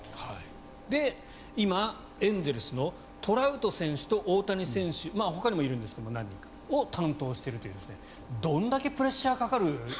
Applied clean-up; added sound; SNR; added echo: none; Engine; 18 dB; none.